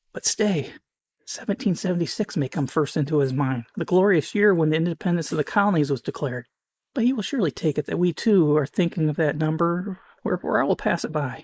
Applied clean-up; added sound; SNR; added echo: neural mask model Resemble Enhance denoiser.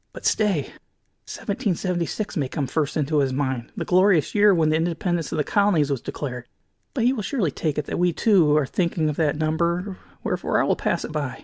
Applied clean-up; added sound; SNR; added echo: none; none; none; none.